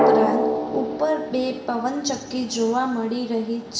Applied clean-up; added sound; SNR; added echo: none; Drum; 1 dB; reverberation time 1.0 s.